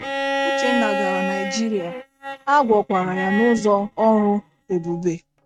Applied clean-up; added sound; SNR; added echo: neural mask model RNNoise.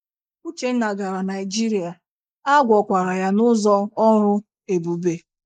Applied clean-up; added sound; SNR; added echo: neural mask model Resemble Enhance denoiser.